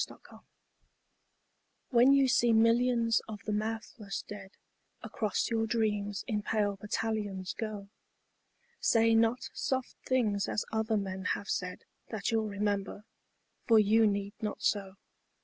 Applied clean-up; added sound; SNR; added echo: none; none; none; none.